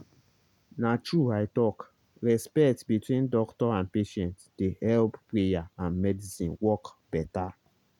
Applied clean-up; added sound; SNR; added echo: none; none; none; none.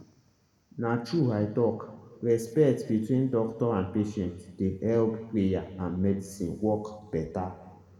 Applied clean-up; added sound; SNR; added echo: none; none; none; reverberation time 1.5 s.